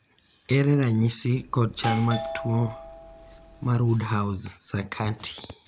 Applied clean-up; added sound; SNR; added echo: none; Doorbell; 11 dB; none.